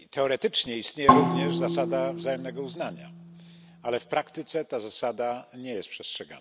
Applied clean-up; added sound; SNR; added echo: none; Percussion; -3 dB; none.